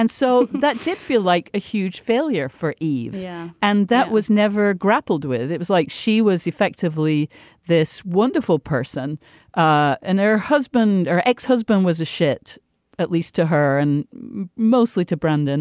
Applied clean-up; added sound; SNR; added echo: none; none; none; none.